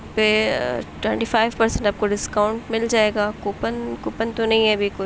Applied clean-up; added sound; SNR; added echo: none; none; none; none.